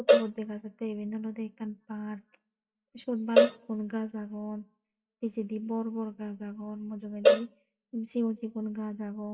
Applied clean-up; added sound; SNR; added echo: classical method WPE with log-MMSE.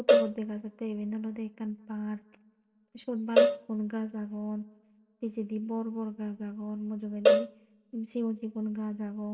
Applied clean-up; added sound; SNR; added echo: none; Cowbell; -5 dB; reverberation time 1.6 s.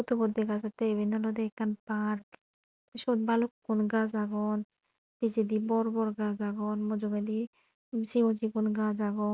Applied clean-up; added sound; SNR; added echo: none; none; none; none.